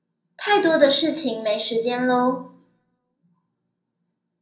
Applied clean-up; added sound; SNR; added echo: none; none; none; reverberation time 0.6 s.